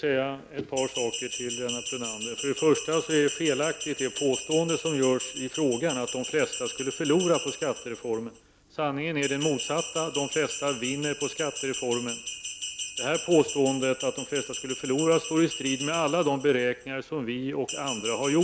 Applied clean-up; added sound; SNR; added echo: none; Bell; 8 dB; none.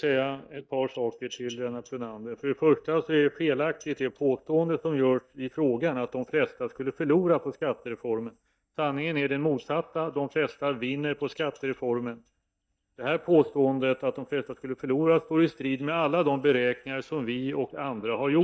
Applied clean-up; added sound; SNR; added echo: neural mask model DeepFilterNet 3.